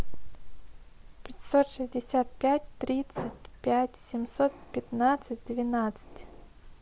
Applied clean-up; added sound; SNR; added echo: none; none; none; none.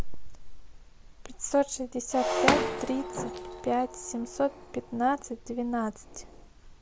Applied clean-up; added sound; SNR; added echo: none; Shatter; 2 dB; none.